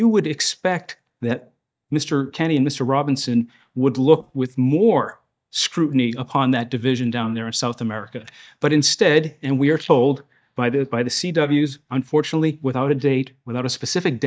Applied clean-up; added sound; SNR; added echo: neural mask model DeepFilterNet 3.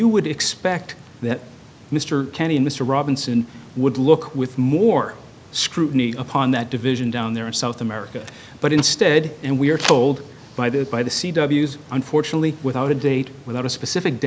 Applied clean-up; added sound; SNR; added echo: none; none; none; none.